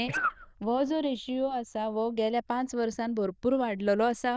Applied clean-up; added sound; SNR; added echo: neural diffusion model UNIVERSE++.